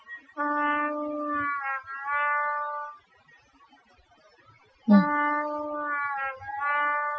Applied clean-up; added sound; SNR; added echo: classical method Wiener filter.